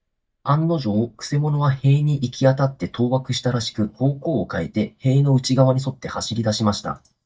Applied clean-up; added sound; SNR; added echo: neural mask model DeepFilterNet 3.